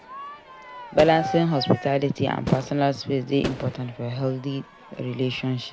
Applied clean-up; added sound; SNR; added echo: none; Crowd / Fireworks; 11 dB; none.